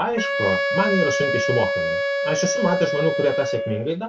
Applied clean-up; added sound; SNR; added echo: none; Wind instrument, woodwind instrument; -1 dB; reverberation time 0.2 s.